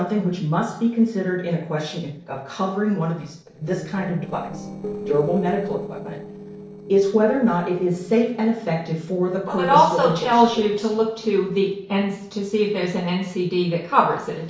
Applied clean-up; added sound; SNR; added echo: neural separator model SepFormer DNS4.